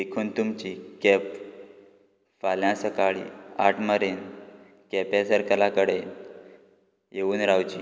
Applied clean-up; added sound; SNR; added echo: none; none; none; none.